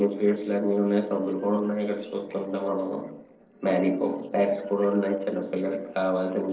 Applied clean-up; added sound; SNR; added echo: neural separator model SepFormer DNS4.